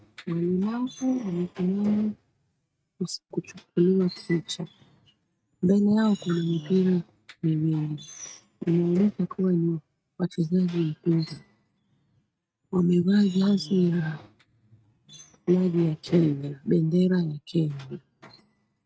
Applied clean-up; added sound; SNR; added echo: neural mask model RNNoise.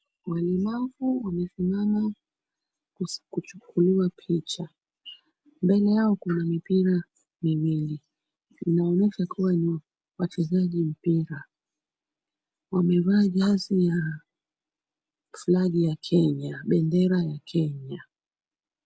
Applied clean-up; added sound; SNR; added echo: none; none; none; none.